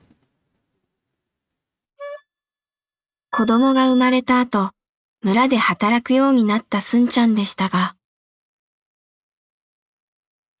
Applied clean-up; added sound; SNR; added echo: neural mask model RNNoise.